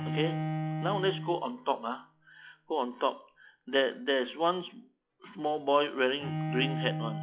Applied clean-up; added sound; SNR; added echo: classical method log-MMSE.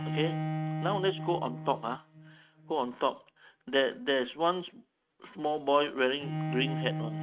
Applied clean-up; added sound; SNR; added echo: neural mask model RNNoise.